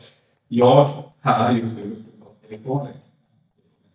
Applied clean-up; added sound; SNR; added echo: neural mask model DeepFilterNet 3.